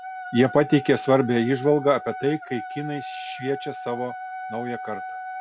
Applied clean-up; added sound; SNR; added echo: none; Wind instrument, woodwind instrument; 11 dB; none.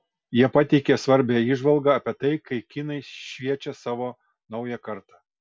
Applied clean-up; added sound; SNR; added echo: none; none; none; none.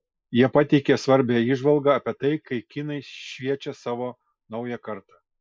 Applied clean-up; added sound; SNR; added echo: neural mask model Resemble Enhance denoiser.